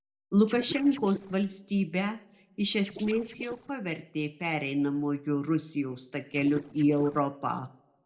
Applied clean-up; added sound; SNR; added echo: neural separator model SepFormer DNS4.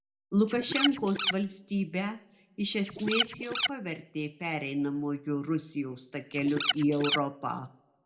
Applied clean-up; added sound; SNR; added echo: none; Scratching (performance technique); -4 dB; reverberation time 0.4 s.